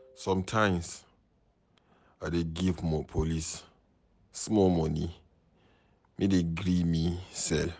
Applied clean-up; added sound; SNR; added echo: none; none; none; none.